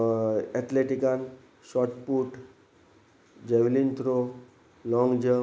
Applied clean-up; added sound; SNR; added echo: none; none; none; none.